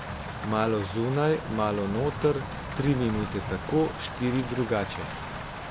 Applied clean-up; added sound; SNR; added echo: none; Rain; 8 dB; none.